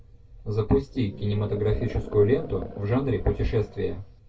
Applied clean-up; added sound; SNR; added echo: none; Animal; 14 dB; reverberation time 0.2 s.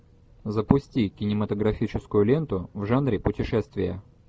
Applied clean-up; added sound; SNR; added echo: none; none; none; none.